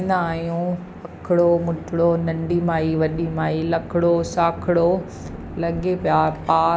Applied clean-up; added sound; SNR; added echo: none; none; none; none.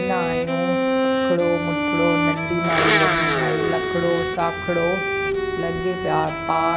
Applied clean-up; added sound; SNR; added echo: none; Bowed string instrument + Domestic sounds, home sounds; -2 dB; none.